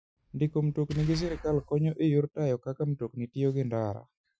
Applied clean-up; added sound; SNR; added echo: classical method Wiener filter.